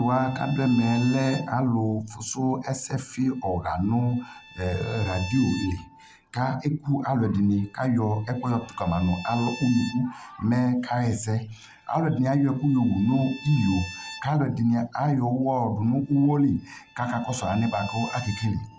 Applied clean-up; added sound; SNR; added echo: none; Bowed string instrument; 19 dB; none.